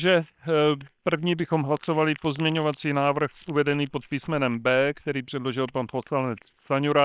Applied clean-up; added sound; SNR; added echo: neural separator model SepFormer WHAM!.